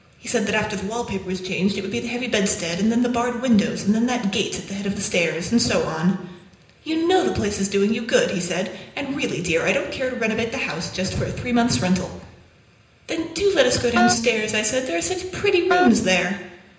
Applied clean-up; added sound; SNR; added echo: none; Wind instrument, woodwind instrument; 2 dB; reverberation time 0.9 s.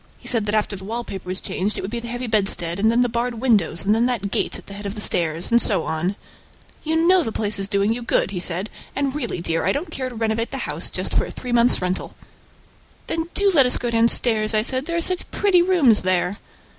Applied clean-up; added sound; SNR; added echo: none; none; none; none.